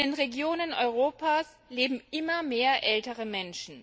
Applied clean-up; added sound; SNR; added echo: none; none; none; none.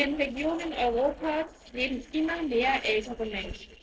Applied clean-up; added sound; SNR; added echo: neural separator model SepFormer DNS4.